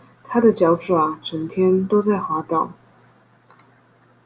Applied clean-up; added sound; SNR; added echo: none; none; none; none.